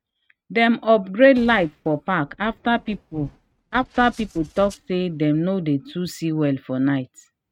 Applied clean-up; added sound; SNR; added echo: neural mask model RNNoise.